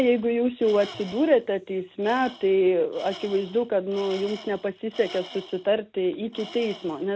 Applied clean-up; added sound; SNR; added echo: none; Tools; 19 dB; none.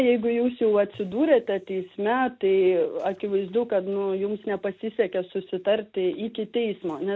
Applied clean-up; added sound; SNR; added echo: none; none; none; none.